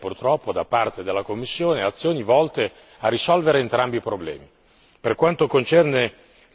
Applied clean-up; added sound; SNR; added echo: none; none; none; none.